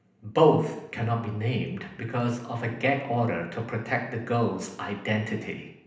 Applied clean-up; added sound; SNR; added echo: none; none; none; reverberation time 0.8 s.